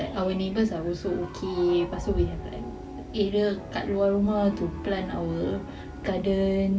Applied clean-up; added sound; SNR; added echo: none; Piano; 15 dB; none.